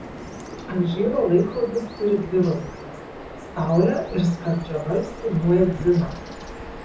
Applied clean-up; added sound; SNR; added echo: none; Bird vocalization, bird call, bird song; 13 dB; reverberation time 0.5 s.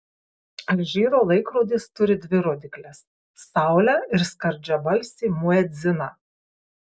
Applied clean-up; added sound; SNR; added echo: none; none; none; none.